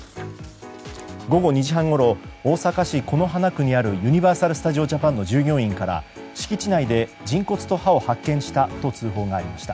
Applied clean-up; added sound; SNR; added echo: none; none; none; none.